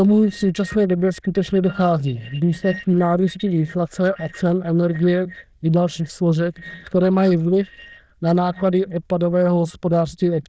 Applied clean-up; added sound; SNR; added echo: neural diffusion model UNIVERSE++.